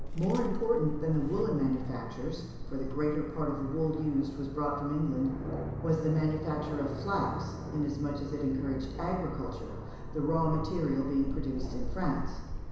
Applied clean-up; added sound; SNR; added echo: none; Aircraft; 5 dB; reverberation time 1.0 s.